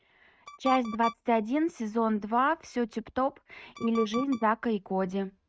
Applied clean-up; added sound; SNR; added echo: neural mask model RNNoise.